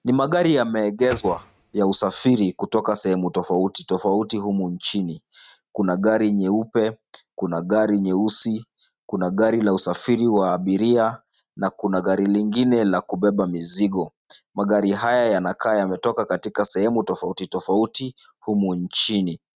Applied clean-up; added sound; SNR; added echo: neural mask model RNNoise.